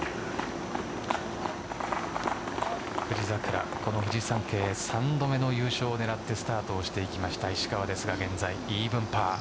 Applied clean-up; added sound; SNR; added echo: none; none; none; none.